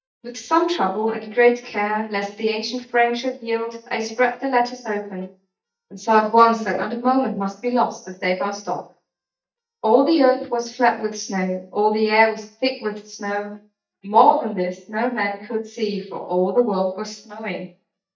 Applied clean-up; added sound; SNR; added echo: neural mask model DeepFilterNet 3.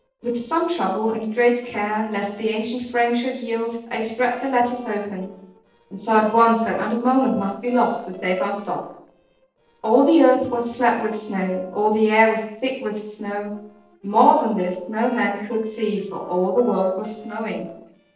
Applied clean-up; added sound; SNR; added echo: neural separator model SepFormer DNS4.